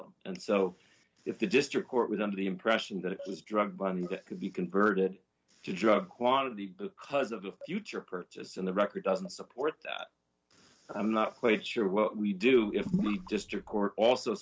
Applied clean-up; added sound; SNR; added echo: none; Gurgling / Liquid; 5 dB; none.